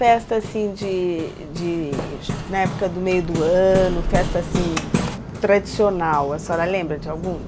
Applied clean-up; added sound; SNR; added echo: none; Hammer; 7 dB; none.